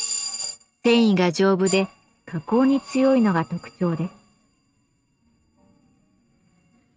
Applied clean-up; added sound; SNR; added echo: neural mask model RNNoise.